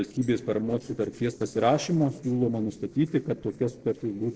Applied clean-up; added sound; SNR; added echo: neural separator model SepFormer DNS4.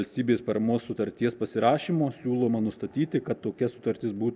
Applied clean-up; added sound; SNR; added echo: none; none; none; none.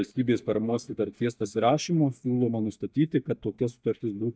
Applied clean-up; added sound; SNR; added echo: neural mask model DeepFilterNet 3.